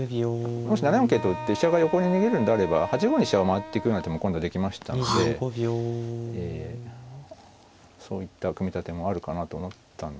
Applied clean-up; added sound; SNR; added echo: none; Wind instrument, woodwind instrument; 10 dB; none.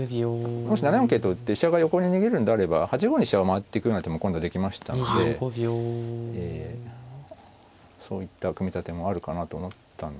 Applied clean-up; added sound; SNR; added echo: none; none; none; none.